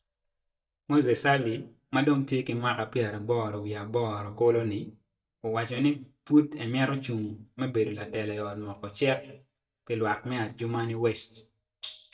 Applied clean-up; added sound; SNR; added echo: neural mask model DeepFilterNet 3.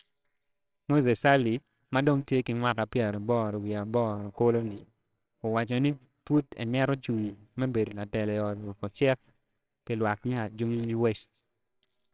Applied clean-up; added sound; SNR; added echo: neural separator model SepFormer WHAMR!.